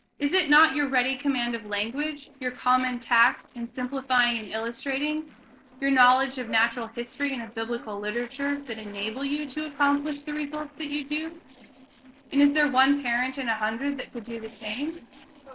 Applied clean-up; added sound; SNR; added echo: neural separator model SepFormer DNS4.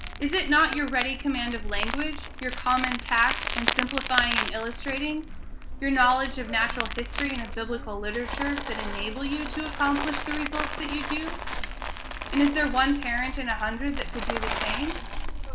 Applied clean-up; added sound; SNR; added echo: none; Crumpling, crinkling; 3 dB; none.